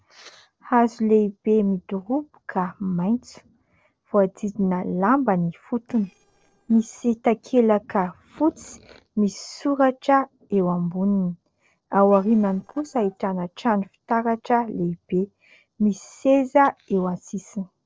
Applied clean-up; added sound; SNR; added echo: neural separator model SepFormer DNS4.